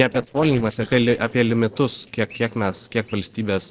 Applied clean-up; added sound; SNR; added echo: neural separator model SepFormer DNS4.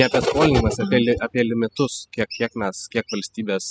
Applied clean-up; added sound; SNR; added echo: classical method spectral subtraction.